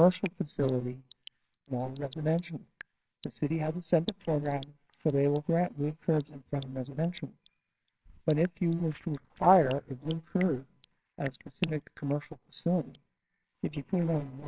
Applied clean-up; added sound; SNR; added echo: neural separator model SepFormer WHAMR!.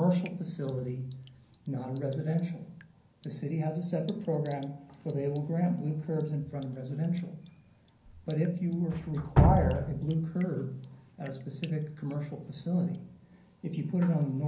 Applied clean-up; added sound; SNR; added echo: none; Drip; 5 dB; reverberation time 0.6 s.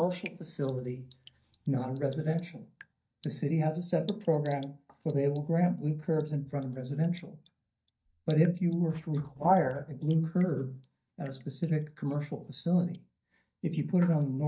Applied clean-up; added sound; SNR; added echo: neural mask model DeepFilterNet 3.